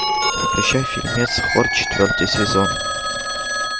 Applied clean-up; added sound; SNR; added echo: none; Telephone; -1 dB; none.